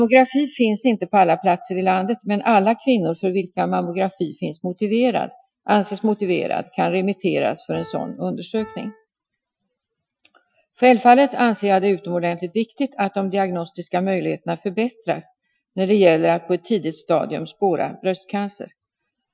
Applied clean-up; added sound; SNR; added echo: classical method Wiener filter.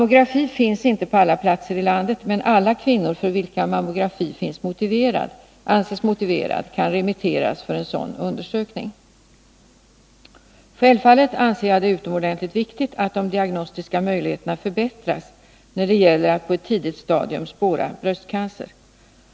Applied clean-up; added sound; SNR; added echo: none; none; none; none.